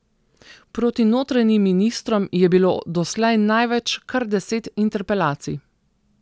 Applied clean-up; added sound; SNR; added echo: none; none; none; none.